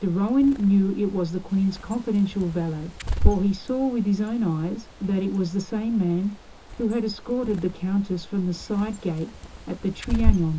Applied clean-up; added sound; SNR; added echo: none; Bird; 4 dB; reverberation time 0.2 s.